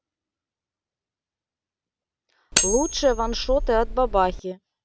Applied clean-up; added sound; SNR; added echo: none; Cutlery, silverware; 1 dB; none.